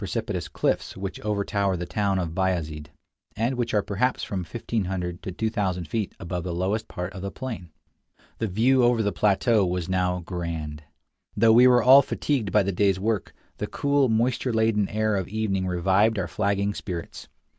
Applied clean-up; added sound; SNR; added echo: none; none; none; none.